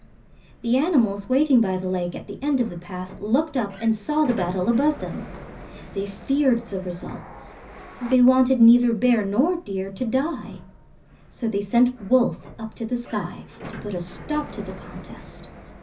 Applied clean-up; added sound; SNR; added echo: none; Sliding door; 18 dB; reverberation time 0.4 s.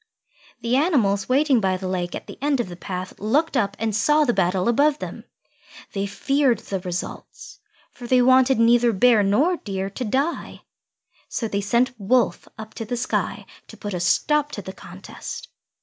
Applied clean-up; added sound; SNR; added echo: none; none; none; none.